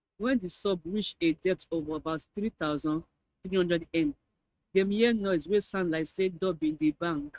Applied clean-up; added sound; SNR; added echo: neural mask model RNNoise.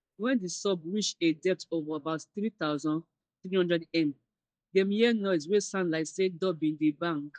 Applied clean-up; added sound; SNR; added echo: neural mask model DeepFilterNet 3.